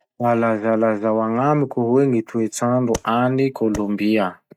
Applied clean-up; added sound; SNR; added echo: neural mask model RNNoise.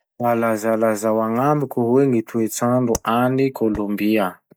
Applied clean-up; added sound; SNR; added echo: neural mask model DeepFilterNet 3.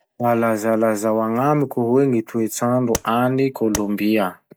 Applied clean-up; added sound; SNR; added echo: none; Tap; 10 dB; none.